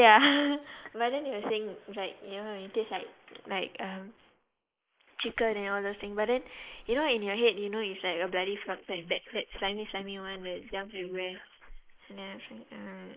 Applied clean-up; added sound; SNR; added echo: neural mask model Resemble Enhance denoiser.